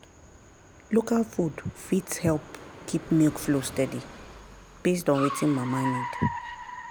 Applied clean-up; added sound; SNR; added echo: none; Car; 11 dB; none.